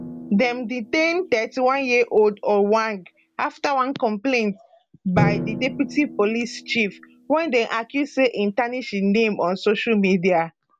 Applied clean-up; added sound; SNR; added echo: none; Drum; 12 dB; none.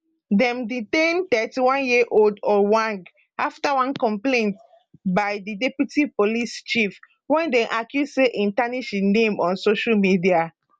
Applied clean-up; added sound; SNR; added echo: none; none; none; none.